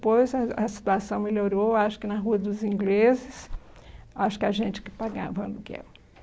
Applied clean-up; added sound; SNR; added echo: none; none; none; none.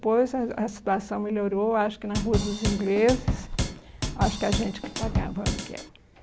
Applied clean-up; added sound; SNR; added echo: none; Drum / Drum kit; 2 dB; none.